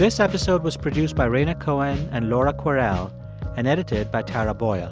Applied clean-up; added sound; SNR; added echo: none; none; none; none.